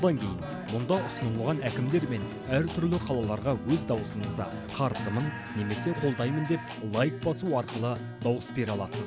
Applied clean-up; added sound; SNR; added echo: none; Guitar; 8 dB; none.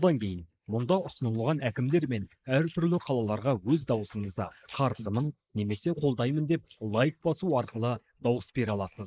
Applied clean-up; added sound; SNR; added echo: neural mask model Resemble Enhance denoiser.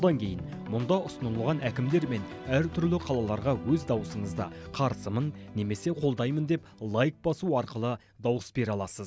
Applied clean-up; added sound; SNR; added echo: none; none; none; none.